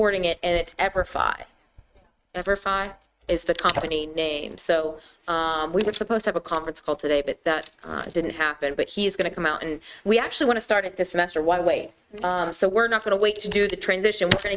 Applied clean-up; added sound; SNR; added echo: neural mask model RNNoise.